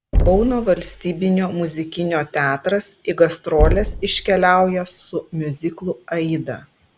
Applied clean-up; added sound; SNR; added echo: none; Knock; 6 dB; none.